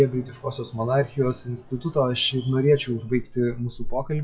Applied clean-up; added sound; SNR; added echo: classical method WPE with log-MMSE.